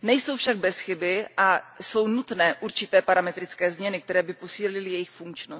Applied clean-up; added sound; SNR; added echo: none; none; none; none.